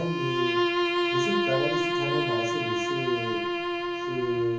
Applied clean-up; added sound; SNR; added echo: none; Bowed string instrument; -5 dB; reverberation time 0.7 s.